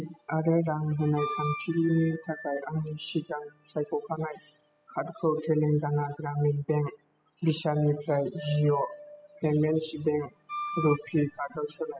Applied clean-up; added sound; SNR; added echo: classical method spectral subtraction.